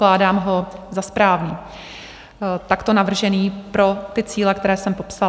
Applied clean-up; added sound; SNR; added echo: none; none; none; none.